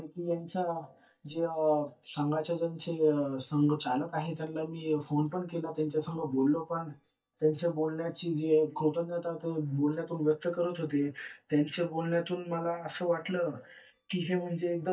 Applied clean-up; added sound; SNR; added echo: neural mask model DeepFilterNet 3.